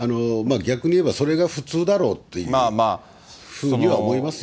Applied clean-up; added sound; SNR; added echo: none; none; none; none.